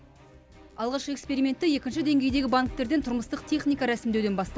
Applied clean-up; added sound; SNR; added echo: none; none; none; none.